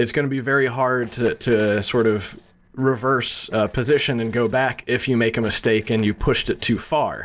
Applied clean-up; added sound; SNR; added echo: neural separator model SepFormer DNS4.